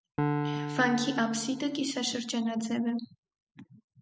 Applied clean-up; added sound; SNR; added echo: none; Piano; 5 dB; none.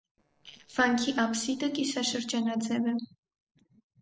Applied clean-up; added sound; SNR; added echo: neural separator model SepFormer DNS4.